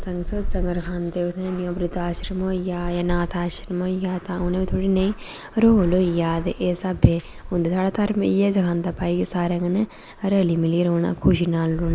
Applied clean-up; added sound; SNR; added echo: none; Thunder / Rain; 10 dB; none.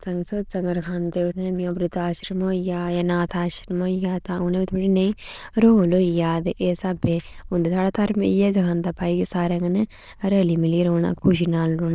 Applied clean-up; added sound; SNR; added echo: neural diffusion model UNIVERSE++.